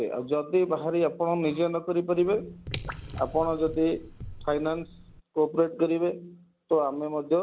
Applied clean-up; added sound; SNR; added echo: none; Drip / Water; 12 dB; none.